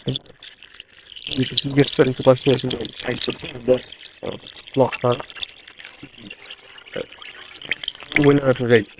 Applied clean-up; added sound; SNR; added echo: neural separator model SepFormer WHAM!.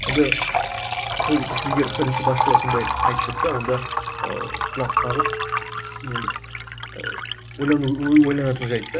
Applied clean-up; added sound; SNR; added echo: none; Liquid; 1 dB; none.